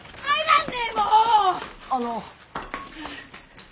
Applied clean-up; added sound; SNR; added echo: none; none; none; none.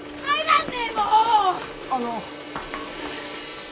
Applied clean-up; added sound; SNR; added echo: none; Gong; 12 dB; none.